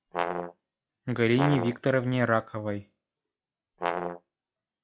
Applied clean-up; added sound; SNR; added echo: classical method log-MMSE.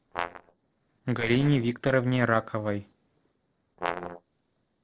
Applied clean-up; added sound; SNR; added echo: neural separator model SepFormer DNS4.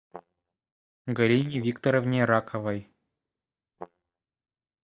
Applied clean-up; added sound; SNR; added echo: neural mask model DeepFilterNet 3.